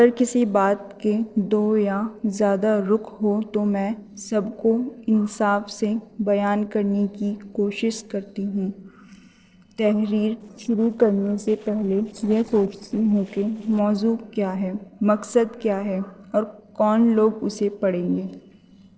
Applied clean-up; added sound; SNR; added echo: neural separator model SepFormer DNS4.